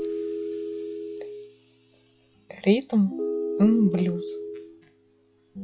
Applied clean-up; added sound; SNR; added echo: classical method log-MMSE.